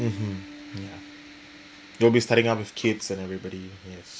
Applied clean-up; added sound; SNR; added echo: none; Bass guitar; 19 dB; none.